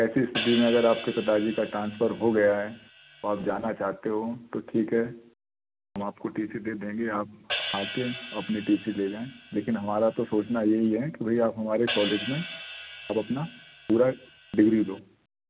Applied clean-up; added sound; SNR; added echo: none; Hi-hat; 7 dB; none.